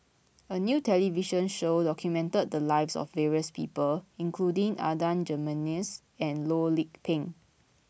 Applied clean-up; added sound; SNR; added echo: none; none; none; none.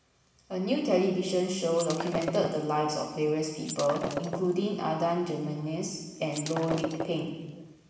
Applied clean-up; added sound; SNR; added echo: none; Shatter; 8 dB; reverberation time 1.2 s.